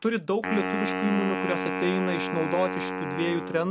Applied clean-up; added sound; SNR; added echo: none; Wind instrument, woodwind instrument; 3 dB; none.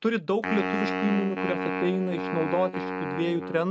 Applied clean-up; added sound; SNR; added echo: neural mask model RNNoise.